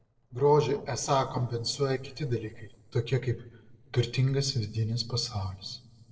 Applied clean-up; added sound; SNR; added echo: neural separator model SepFormer DNS4.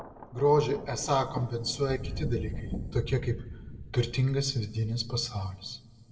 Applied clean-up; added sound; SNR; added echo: none; Thunder; 9 dB; reverberation time 1.3 s.